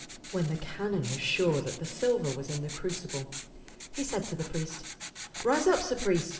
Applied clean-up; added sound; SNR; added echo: none; Writing; 11 dB; reverberation time 2.1 s.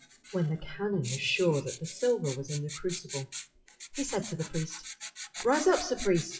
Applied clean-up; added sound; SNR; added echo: classical method WPE with log-MMSE.